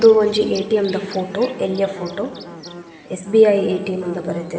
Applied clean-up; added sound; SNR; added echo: none; Buzz / Bird; 18 dB; reverberation time 3.0 s.